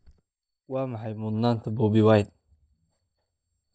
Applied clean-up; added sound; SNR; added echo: neural mask model DeepFilterNet 3.